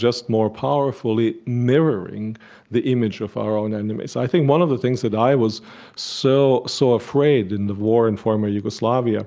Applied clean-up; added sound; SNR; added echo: none; none; none; none.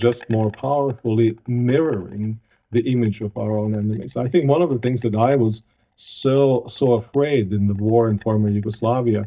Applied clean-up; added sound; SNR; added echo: neural mask model DeepFilterNet 3.